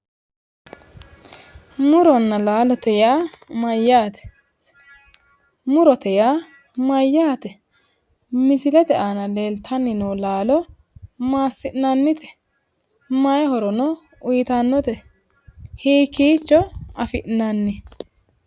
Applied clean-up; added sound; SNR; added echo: none; none; none; none.